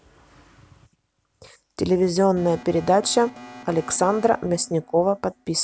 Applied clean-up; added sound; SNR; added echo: none; Alarm; 19 dB; none.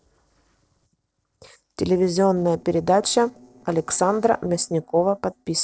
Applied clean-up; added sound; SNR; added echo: neural separator model SepFormer DNS4.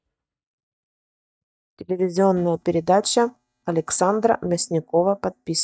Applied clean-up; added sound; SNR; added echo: neural mask model DeepFilterNet 3.